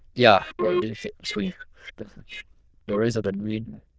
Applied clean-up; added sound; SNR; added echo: neural diffusion model UNIVERSE++.